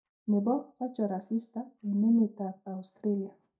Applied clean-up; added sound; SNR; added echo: neural mask model DeepFilterNet 3.